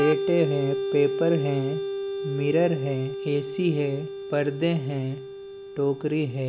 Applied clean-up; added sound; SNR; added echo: none; Organ; 5 dB; none.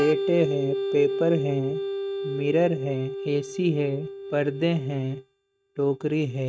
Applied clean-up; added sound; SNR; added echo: neural mask model RNNoise.